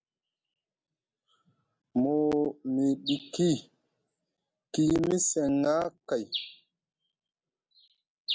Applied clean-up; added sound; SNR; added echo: none; none; none; none.